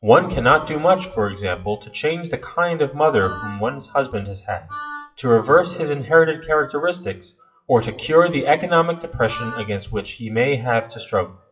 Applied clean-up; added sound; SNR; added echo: classical method WPE with log-MMSE.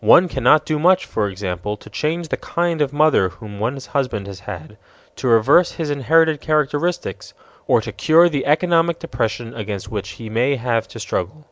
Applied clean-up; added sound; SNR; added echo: none; none; none; none.